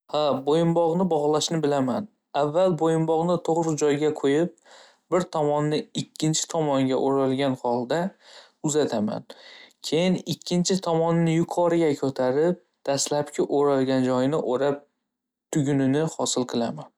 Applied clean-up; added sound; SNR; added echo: none; none; none; none.